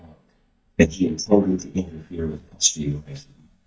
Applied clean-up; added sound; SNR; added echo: neural mask model DeepFilterNet 3.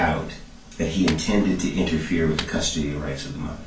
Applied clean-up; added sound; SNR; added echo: none; Clapping; 15 dB; reverberation time 0.3 s.